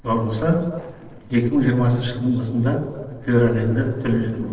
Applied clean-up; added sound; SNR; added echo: neural separator model SepFormer DNS4.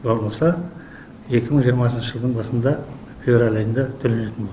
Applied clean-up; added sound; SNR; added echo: none; none; none; none.